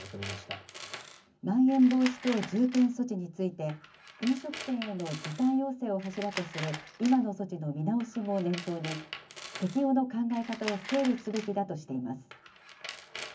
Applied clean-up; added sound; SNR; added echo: none; Tools; 14 dB; reverberation time 0.3 s.